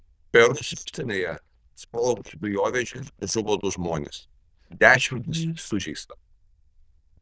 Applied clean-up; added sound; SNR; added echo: neural diffusion model UNIVERSE++.